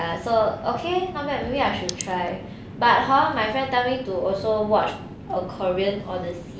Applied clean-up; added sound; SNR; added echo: none; none; none; none.